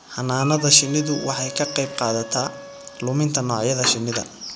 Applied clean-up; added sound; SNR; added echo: none; Chirp, tweet + Wind instrument, woodwind instrument; 14 dB; none.